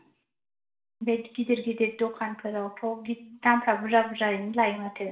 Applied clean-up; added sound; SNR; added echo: none; none; none; reverberation time 0.4 s.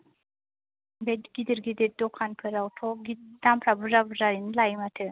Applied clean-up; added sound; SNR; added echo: none; none; none; none.